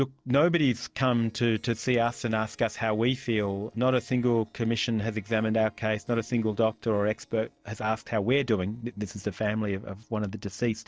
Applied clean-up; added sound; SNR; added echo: neural separator model SepFormer DNS4.